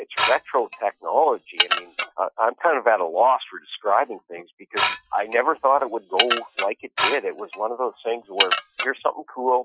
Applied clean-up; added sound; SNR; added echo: classical method Wiener filter.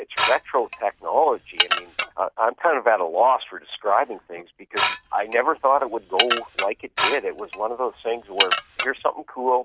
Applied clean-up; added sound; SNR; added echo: none; Dishes, pots, and pans / Glass; 4 dB; none.